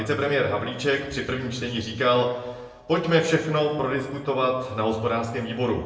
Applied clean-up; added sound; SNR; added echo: none; none; none; reverberation time 0.9 s.